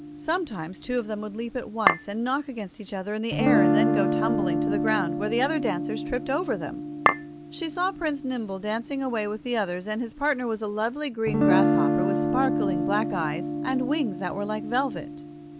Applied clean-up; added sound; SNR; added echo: none; Chink, clink + Guitar; -1 dB; none.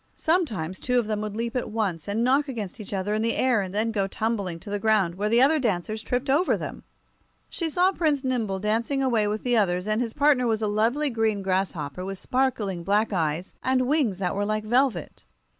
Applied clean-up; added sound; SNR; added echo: none; none; none; none.